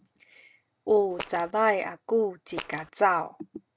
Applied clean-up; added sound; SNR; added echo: none; Fart; 12 dB; none.